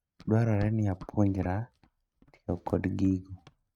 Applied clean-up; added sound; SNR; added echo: neural mask model RNNoise.